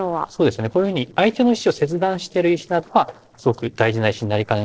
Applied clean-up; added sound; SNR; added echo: neural separator model SepFormer DNS4.